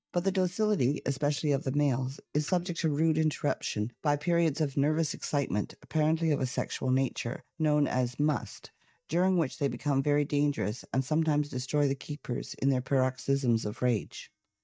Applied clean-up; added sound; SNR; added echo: neural mask model DeepFilterNet 3.